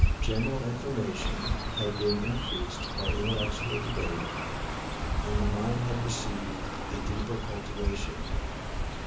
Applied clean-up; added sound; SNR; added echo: none; Chirp, tweet; -3 dB; reverberation time 0.8 s.